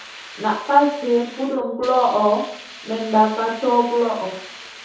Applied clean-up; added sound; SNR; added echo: none; Hiss; 18 dB; reverberation time 0.6 s.